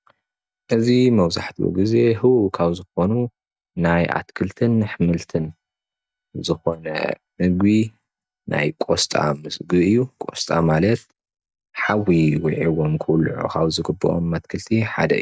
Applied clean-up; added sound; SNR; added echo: neural mask model DeepFilterNet 3.